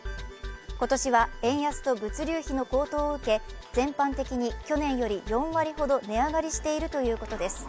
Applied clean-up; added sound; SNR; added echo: none; none; none; none.